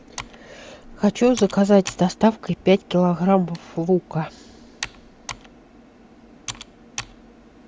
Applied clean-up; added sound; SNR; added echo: none; Computer keyboard; 18 dB; none.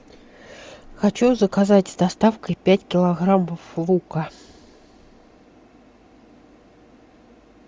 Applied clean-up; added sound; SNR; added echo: none; none; none; none.